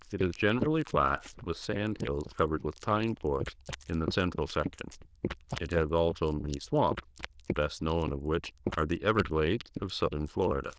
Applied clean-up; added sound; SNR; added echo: neural diffusion model UNIVERSE++.